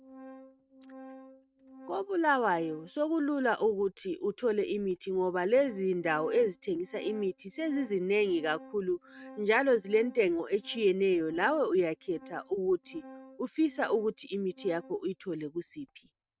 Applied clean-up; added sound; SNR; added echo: neural mask model RNNoise.